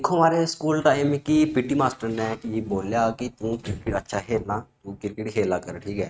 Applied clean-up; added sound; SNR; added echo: neural mask model RNNoise.